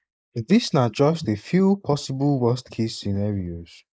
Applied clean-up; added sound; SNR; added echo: neural mask model Resemble Enhance denoiser.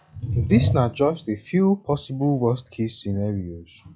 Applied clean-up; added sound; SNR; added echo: classical method log-MMSE.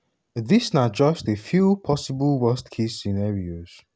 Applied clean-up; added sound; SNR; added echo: none; none; none; none.